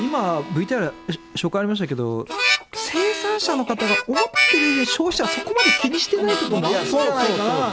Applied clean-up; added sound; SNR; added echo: none; Harmonica; 2 dB; none.